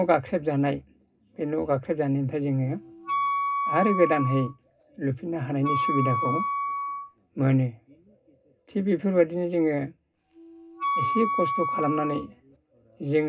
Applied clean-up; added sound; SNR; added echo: none; Wind instrument, woodwind instrument; 2 dB; reverberation time 0.2 s.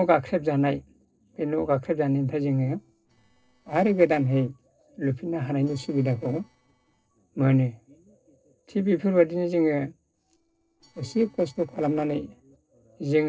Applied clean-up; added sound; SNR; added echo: neural separator model SepFormer DNS4.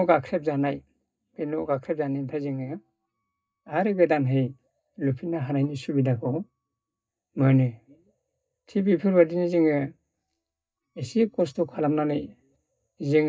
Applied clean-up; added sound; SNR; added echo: neural mask model DeepFilterNet 3.